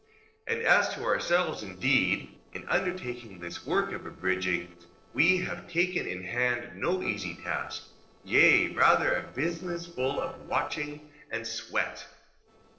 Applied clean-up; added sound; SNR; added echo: neural separator model SepFormer DNS4.